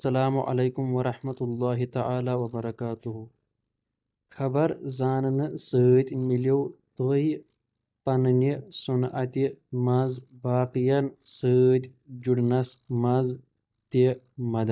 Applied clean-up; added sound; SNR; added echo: neural mask model DeepFilterNet 3.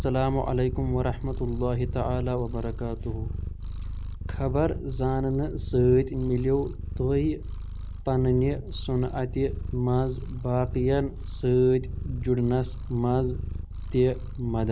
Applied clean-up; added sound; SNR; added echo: none; Purr; 6 dB; none.